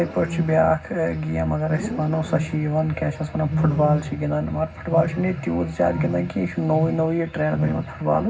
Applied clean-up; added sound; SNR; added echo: none; Wild animals; 8 dB; reverberation time 0.4 s.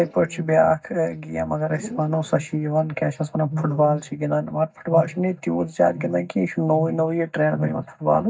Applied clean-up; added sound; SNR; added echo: neural mask model DeepFilterNet 3.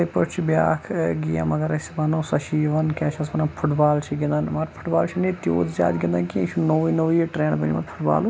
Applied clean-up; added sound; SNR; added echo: none; none; none; none.